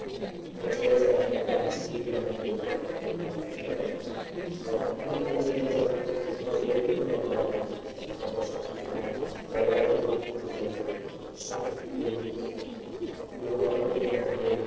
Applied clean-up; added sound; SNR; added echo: neural separator model SepFormer DNS4.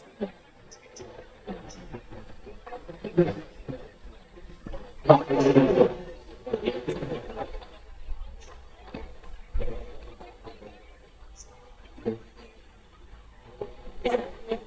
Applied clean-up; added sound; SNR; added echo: neural mask model DeepFilterNet 3.